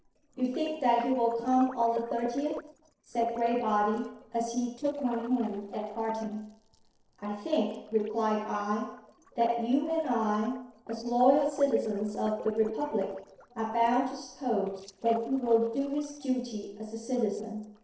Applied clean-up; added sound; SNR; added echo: neural separator model SepFormer DNS4.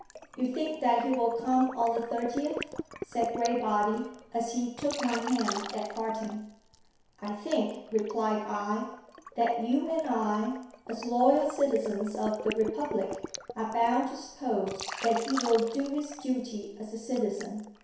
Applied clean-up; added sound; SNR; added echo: none; Liquid; 13 dB; reverberation time 0.7 s.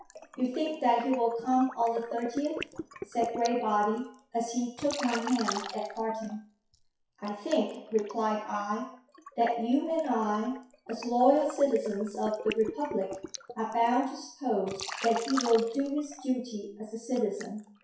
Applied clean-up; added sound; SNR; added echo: classical method WPE with log-MMSE.